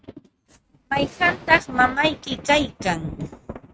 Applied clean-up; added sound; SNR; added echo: neural mask model RNNoise.